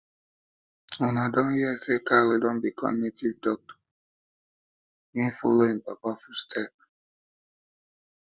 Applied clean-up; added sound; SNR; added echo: none; none; none; none.